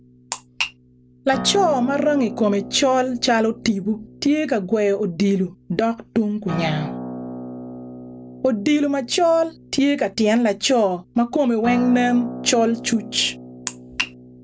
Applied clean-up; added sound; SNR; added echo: none; Acoustic guitar; 13 dB; none.